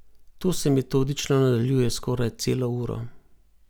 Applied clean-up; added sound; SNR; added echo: none; none; none; none.